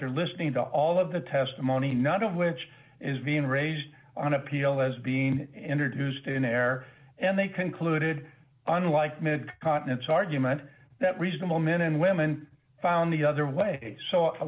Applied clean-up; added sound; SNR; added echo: none; none; none; none.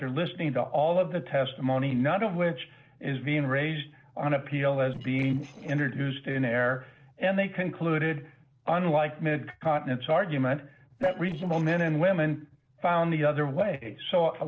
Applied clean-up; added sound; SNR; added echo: neural separator model SepFormer DNS4.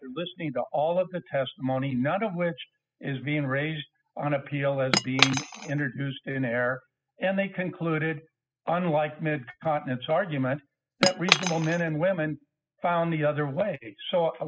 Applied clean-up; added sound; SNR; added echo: classical method spectral subtraction.